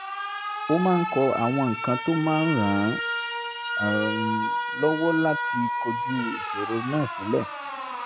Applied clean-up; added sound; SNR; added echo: none; Alarm; 3 dB; none.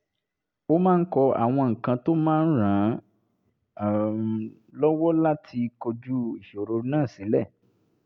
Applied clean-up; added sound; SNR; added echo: none; none; none; none.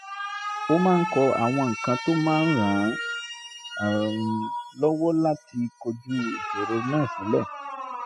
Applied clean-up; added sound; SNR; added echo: classical method spectral subtraction.